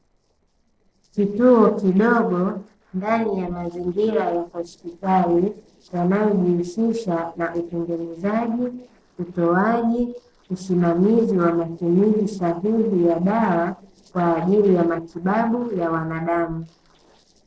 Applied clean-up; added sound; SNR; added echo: neural separator model SepFormer DNS4.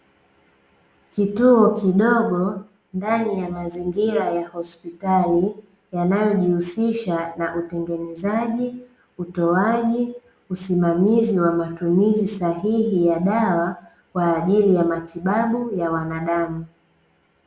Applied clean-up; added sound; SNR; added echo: none; none; none; none.